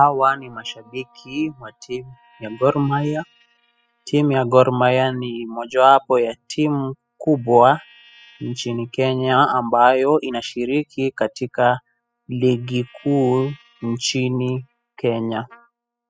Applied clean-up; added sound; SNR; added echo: classical method spectral subtraction.